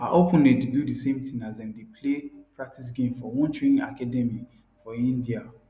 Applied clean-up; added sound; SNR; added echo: none; none; none; none.